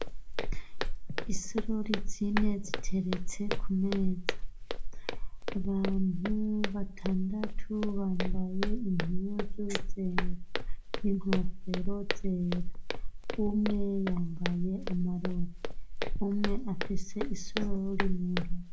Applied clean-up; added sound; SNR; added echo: none; Walk, footsteps; -4 dB; reverberation time 0.3 s.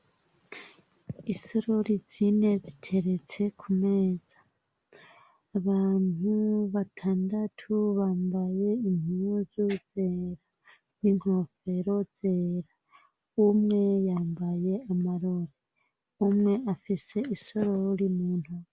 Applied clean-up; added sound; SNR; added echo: none; none; none; none.